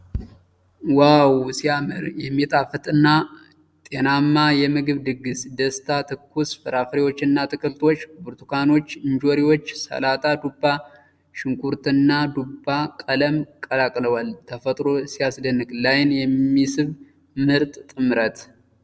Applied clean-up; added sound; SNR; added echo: none; none; none; none.